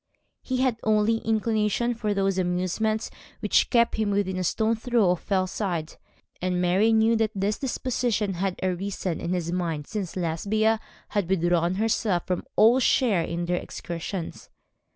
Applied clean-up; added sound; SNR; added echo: none; none; none; none.